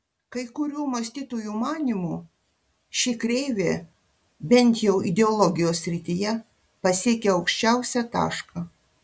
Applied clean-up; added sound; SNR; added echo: none; none; none; none.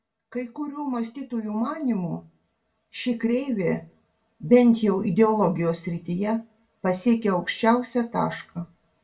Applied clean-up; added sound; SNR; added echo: none; none; none; reverberation time 0.2 s.